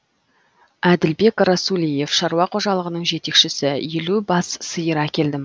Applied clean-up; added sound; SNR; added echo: none; none; none; none.